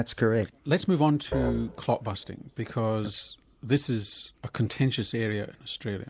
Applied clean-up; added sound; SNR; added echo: none; Musical instrument; 10 dB; none.